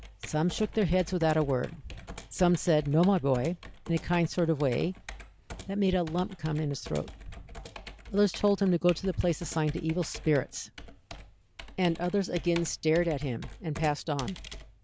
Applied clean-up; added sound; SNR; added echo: none; Computer keyboard; 15 dB; none.